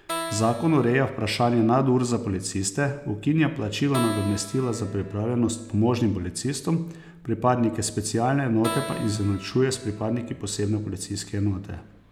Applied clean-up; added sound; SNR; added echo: none; Keyboard (musical); 14 dB; none.